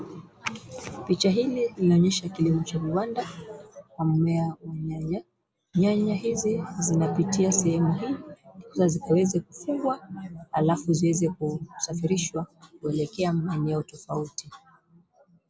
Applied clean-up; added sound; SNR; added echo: none; none; none; none.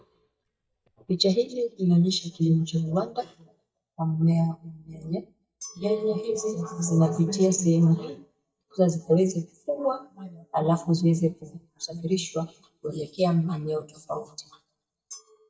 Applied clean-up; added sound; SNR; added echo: neural mask model DeepFilterNet 3.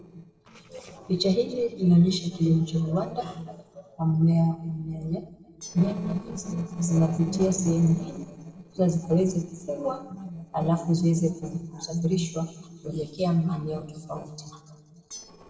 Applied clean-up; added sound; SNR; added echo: neural separator model SepFormer DNS4.